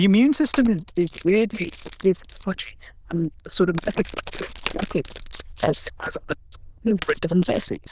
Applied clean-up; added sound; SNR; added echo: neural diffusion model UNIVERSE++.